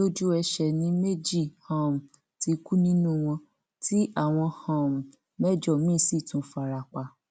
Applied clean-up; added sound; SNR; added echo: none; none; none; none.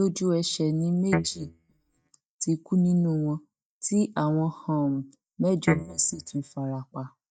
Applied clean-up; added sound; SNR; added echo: neural mask model DeepFilterNet 3.